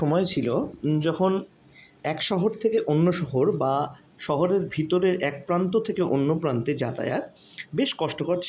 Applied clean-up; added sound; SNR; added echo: none; none; none; none.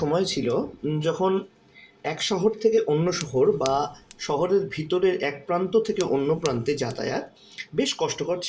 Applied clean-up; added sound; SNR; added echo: none; Fire; 20 dB; reverberation time 0.2 s.